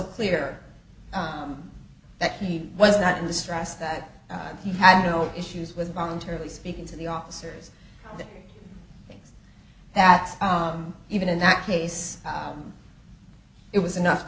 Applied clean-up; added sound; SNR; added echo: none; none; none; none.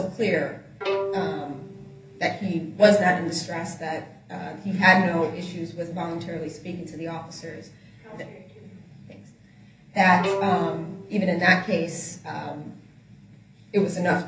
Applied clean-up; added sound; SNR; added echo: none; Bowed string instrument; 7 dB; reverberation time 0.3 s.